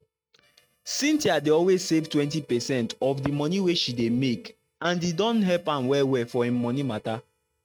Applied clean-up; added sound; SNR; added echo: neural mask model RNNoise.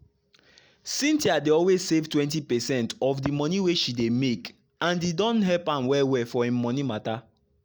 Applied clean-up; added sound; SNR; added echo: none; none; none; none.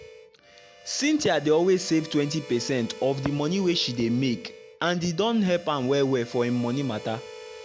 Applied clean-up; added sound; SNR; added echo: none; Harmonica; 17 dB; none.